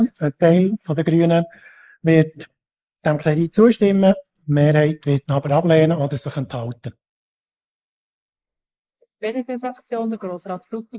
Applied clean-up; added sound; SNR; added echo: neural mask model Resemble Enhance denoiser.